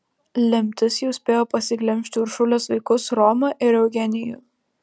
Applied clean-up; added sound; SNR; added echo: none; none; none; none.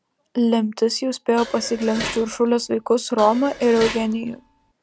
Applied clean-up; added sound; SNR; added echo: none; Dishes, pots, and pans; 13 dB; none.